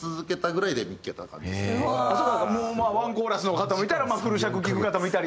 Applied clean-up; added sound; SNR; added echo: none; none; none; none.